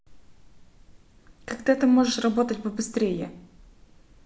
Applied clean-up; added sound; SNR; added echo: none; none; none; none.